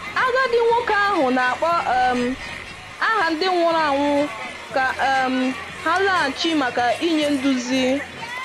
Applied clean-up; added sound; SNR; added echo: none; Crowd; 12 dB; none.